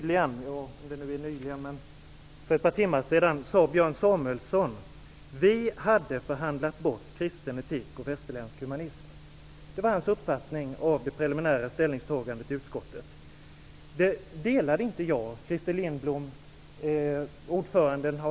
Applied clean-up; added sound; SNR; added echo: none; none; none; none.